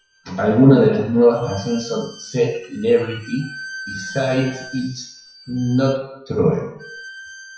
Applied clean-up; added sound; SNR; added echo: classical method WPE with log-MMSE.